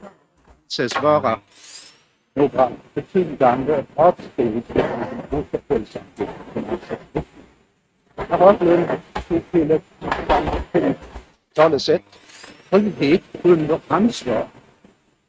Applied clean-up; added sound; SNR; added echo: neural mask model RNNoise.